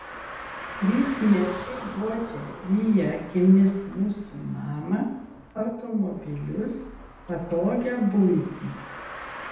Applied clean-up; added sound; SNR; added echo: none; Car; 15 dB; reverberation time 0.8 s.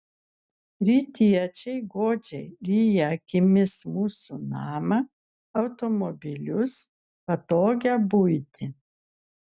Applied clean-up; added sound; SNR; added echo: none; none; none; none.